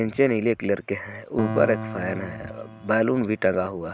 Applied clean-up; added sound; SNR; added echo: none; Piano; 11 dB; none.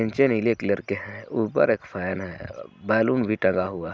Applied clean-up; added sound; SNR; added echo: none; none; none; none.